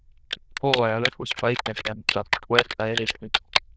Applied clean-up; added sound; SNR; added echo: neural diffusion model UNIVERSE++.